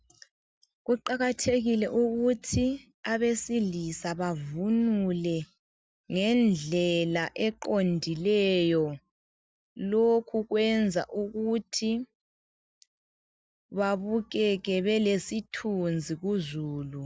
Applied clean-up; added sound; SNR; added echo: none; none; none; none.